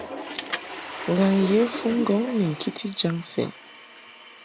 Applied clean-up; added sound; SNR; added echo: none; Toilet flush / Water; 11 dB; none.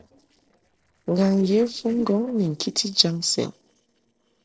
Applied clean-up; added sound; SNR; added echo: neural separator model SepFormer DNS4.